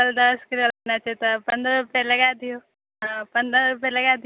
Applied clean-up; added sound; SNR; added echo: none; none; none; none.